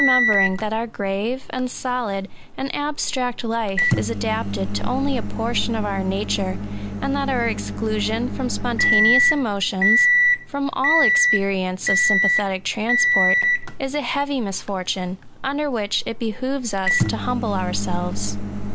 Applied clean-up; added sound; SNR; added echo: none; Microwave oven; -2 dB; none.